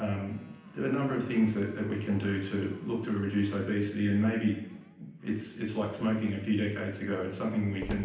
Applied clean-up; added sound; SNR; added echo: none; Slam; 19 dB; reverberation time 0.9 s.